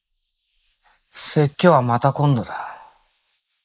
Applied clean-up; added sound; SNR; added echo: neural mask model Resemble Enhance denoiser.